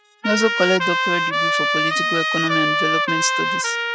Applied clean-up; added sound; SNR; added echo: classical method spectral subtraction.